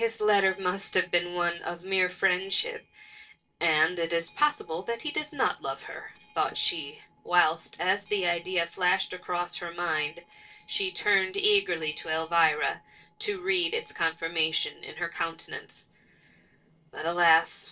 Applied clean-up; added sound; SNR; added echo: neural separator model SepFormer DNS4.